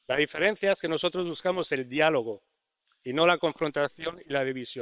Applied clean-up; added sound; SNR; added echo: neural separator model SepFormer WHAM!.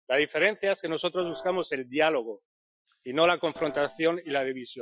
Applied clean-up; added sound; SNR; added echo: classical method Wiener filter.